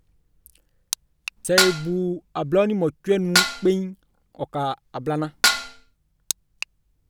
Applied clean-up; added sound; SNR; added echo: none; Dishes, pots, and pans; -2 dB; none.